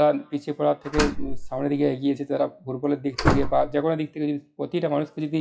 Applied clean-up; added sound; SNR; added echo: classical method WPE with log-MMSE.